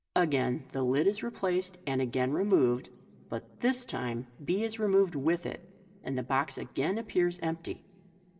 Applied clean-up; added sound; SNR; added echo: none; none; none; reverberation time 0.6 s.